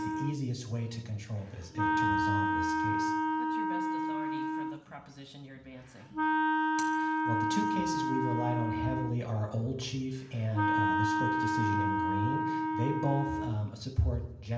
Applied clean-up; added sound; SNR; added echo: none; Wind instrument, woodwind instrument; -3 dB; reverberation time 0.9 s.